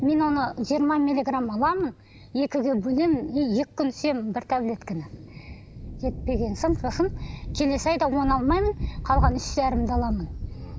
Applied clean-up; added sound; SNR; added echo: none; Thunder; 7 dB; none.